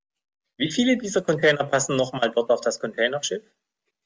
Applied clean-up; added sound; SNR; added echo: none; none; none; none.